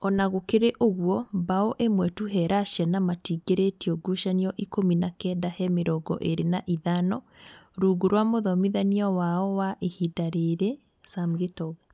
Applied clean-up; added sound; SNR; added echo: none; none; none; none.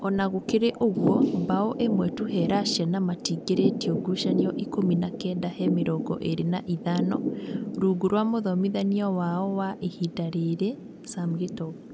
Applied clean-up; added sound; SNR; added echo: none; Thunder / Rain; 5 dB; none.